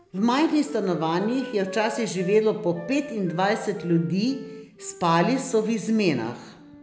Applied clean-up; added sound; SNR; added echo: none; Wind instrument, woodwind instrument; 17 dB; none.